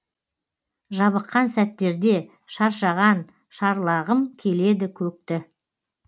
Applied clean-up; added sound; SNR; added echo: none; none; none; none.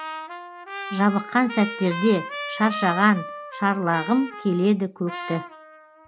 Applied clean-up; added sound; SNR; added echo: none; Trumpet; 11 dB; none.